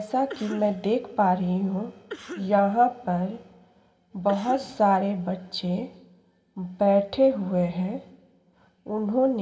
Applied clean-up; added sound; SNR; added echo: none; Cough; 17 dB; reverberation time 1.0 s.